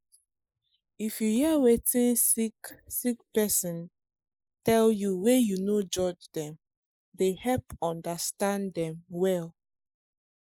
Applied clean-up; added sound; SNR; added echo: neural mask model Resemble Enhance denoiser.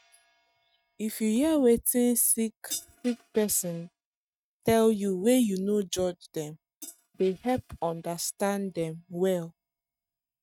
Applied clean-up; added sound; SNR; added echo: neural mask model RNNoise.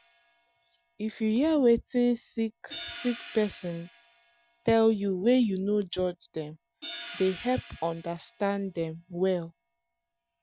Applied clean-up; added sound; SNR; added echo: none; Hi-hat; 14 dB; none.